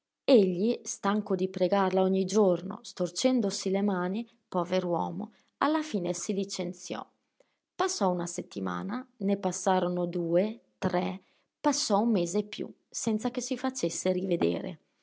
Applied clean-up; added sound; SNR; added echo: none; none; none; none.